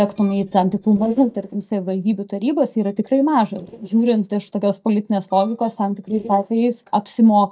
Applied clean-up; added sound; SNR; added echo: neural mask model DeepFilterNet 3.